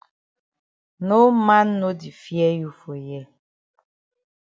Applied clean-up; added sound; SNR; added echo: none; none; none; none.